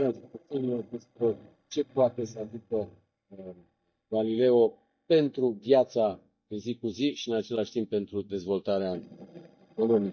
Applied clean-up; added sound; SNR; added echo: neural mask model DeepFilterNet 3.